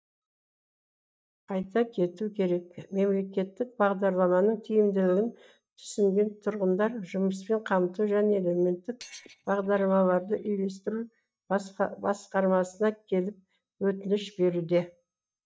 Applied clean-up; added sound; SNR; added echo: neural mask model DeepFilterNet 3.